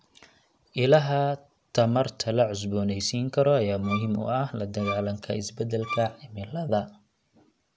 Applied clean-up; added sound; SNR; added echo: none; Bowed string instrument; 11 dB; none.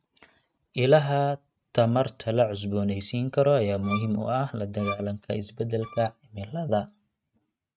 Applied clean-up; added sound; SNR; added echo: neural mask model RNNoise.